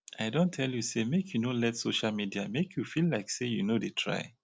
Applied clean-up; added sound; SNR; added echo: none; none; none; none.